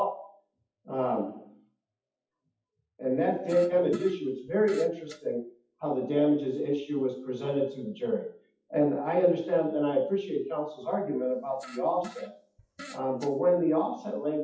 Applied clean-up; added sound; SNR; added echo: classical method WPE with log-MMSE.